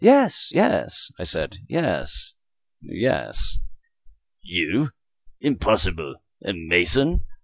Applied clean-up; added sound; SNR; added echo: none; none; none; none.